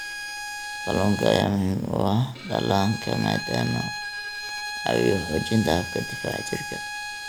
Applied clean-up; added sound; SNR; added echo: none; Bowed string instrument; 8 dB; none.